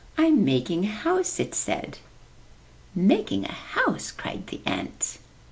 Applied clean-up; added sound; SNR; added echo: none; none; none; none.